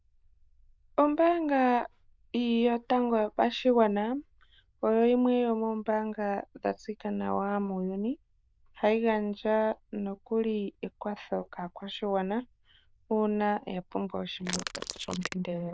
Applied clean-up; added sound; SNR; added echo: neural diffusion model UNIVERSE++.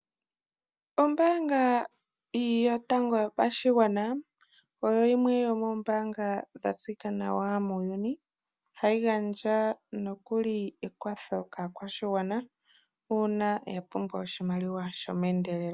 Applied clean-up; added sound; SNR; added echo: none; none; none; none.